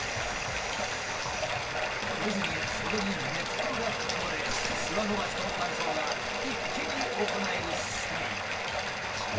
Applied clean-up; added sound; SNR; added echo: none; Bathtub (filling or washing); -4 dB; reverberation time 0.2 s.